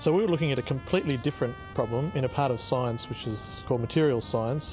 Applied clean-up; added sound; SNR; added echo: none; Trumpet; 20 dB; none.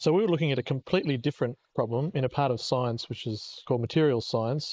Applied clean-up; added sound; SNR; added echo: neural mask model Resemble Enhance denoiser.